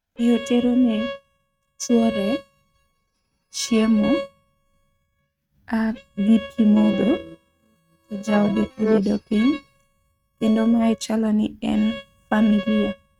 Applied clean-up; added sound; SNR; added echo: neural mask model RNNoise.